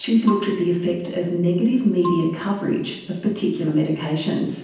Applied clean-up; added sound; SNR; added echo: none; Marimba, xylophone; 15 dB; reverberation time 0.9 s.